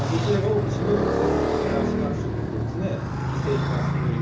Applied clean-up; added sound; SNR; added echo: none; Motorcycle; -4 dB; reverberation time 0.8 s.